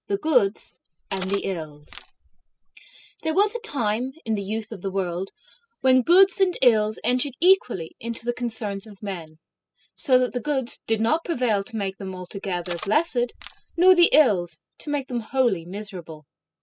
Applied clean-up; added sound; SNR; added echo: classical method spectral subtraction.